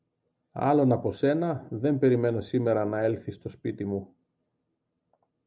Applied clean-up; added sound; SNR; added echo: none; none; none; none.